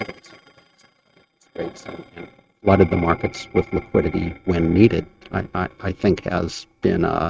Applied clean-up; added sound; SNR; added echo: neural mask model RNNoise.